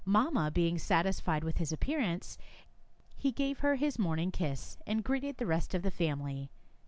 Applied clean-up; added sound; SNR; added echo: none; none; none; none.